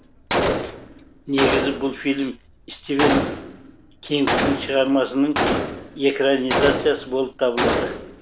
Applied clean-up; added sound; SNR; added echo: none; Gunshot, gunfire; 2 dB; none.